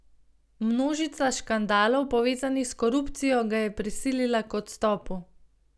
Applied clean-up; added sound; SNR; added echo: none; none; none; none.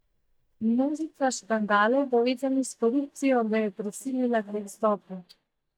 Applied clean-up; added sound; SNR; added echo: neural mask model DeepFilterNet 3.